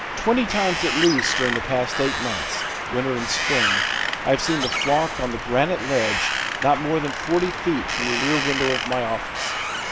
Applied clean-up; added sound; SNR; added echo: none; Wind; 1 dB; none.